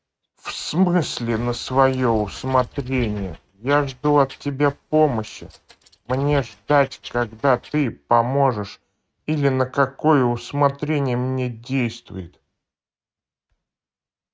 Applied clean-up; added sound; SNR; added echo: neural mask model RNNoise.